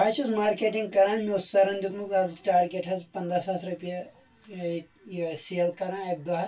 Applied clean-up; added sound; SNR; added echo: none; none; none; reverberation time 0.1 s.